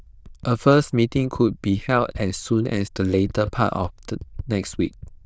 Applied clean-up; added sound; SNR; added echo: neural diffusion model UNIVERSE++.